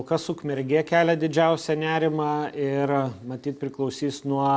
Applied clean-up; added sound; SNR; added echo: none; none; none; none.